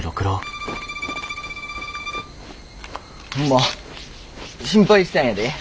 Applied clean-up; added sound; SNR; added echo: none; Bowed string instrument; 10 dB; none.